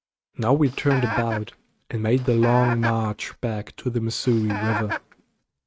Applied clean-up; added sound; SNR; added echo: neural mask model RNNoise.